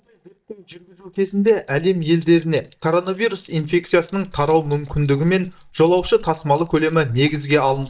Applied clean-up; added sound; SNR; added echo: neural mask model DeepFilterNet 3.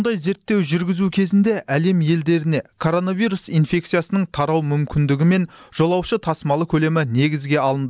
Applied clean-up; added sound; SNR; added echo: none; none; none; none.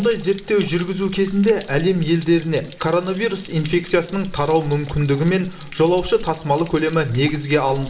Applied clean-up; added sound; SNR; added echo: none; Stream / Trickle, dribble / Splash, splatter; 16 dB; reverberation time 2.0 s.